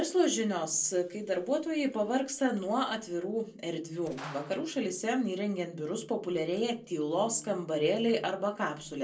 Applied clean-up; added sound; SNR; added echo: neural separator model SepFormer DNS4.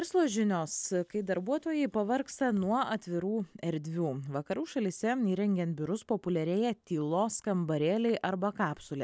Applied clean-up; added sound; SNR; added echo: none; none; none; none.